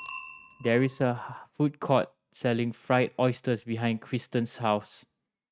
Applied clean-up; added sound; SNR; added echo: neural mask model RNNoise.